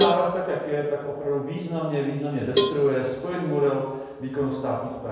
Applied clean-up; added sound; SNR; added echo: none; Cowbell; 3 dB; reverberation time 1.2 s.